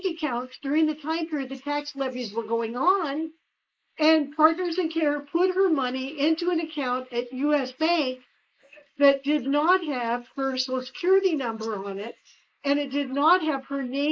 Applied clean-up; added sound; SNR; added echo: neural mask model Resemble Enhance denoiser.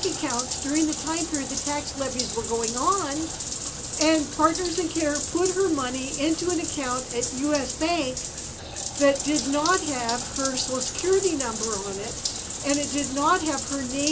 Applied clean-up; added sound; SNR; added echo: none; Bathtub (filling or washing); 5 dB; none.